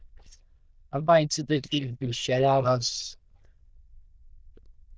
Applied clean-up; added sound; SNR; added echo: neural diffusion model UNIVERSE++.